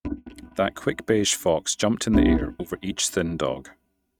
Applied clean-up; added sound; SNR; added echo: neural mask model RNNoise.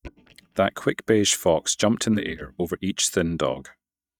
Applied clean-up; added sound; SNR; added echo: neural mask model DeepFilterNet 3.